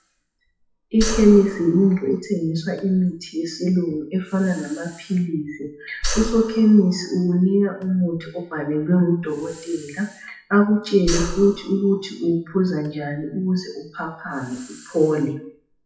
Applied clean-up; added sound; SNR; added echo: classical method WPE with log-MMSE.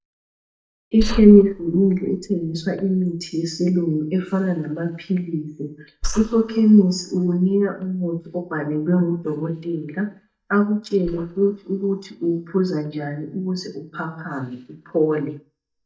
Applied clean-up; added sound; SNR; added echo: neural mask model DeepFilterNet 3.